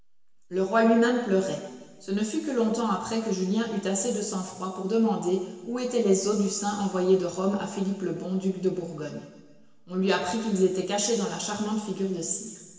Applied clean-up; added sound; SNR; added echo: none; none; none; reverberation time 1.5 s.